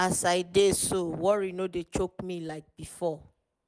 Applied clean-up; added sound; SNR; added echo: none; none; none; none.